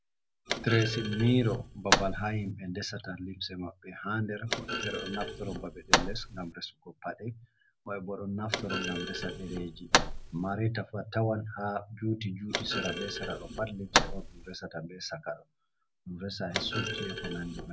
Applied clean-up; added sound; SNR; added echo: none; Thump, thud; 1 dB; none.